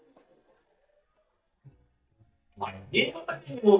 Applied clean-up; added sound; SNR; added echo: neural mask model DeepFilterNet 3.